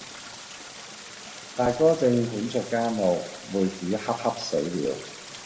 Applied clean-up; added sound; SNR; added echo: none; Stream; 15 dB; reverberation time 1.1 s.